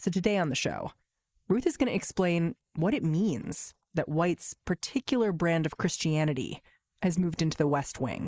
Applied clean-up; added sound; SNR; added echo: neural mask model Resemble Enhance denoiser.